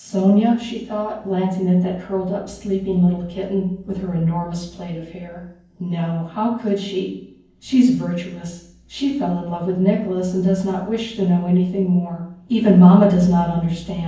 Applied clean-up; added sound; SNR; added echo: none; none; none; reverberation time 0.9 s.